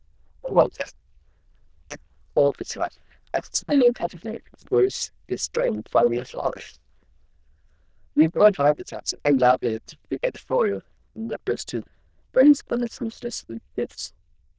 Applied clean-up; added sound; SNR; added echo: neural diffusion model UNIVERSE++.